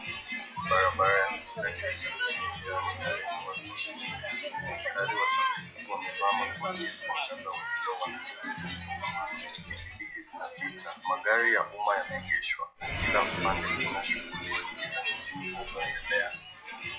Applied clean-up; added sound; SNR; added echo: classical method log-MMSE.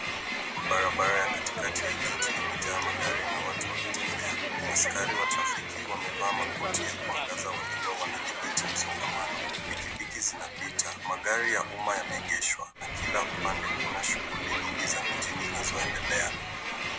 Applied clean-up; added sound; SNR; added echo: none; Crowd; -1 dB; none.